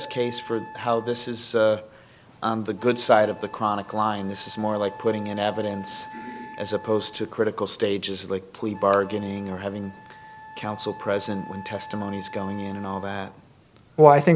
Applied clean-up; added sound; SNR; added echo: none; Wind instrument, woodwind instrument; 18 dB; none.